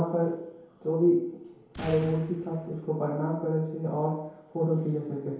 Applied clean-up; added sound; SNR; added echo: none; Explosion; 16 dB; reverberation time 1.0 s.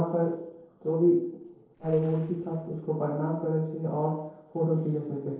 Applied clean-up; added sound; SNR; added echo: neural separator model SepFormer DNS4.